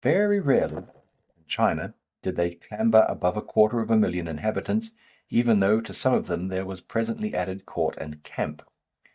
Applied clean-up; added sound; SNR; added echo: neural mask model DeepFilterNet 3.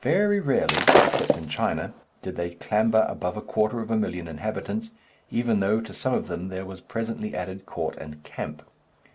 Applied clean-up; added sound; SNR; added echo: none; Shatter; -5 dB; none.